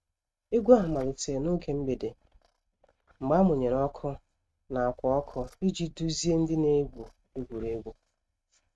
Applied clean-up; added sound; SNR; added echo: neural mask model RNNoise.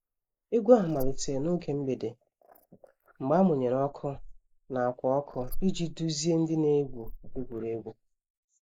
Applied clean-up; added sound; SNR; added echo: neural mask model Resemble Enhance denoiser.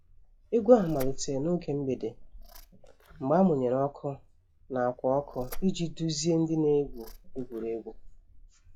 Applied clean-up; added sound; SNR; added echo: classical method log-MMSE.